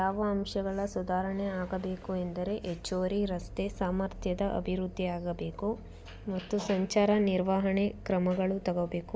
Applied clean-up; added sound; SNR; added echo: none; Vehicle; 17 dB; none.